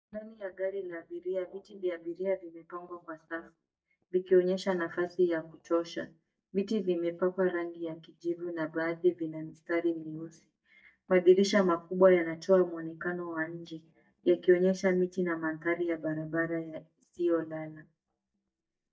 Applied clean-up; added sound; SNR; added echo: neural mask model DeepFilterNet 3.